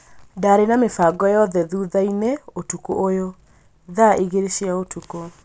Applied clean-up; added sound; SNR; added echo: none; none; none; none.